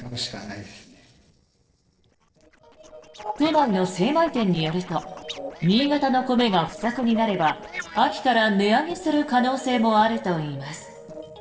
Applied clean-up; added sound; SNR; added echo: neural separator model SepFormer DNS4.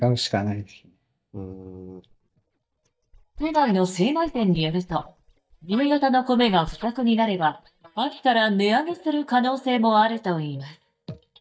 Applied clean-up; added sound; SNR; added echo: neural mask model DeepFilterNet 3.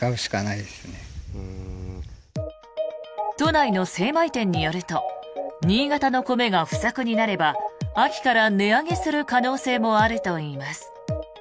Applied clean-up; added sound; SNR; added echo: none; none; none; none.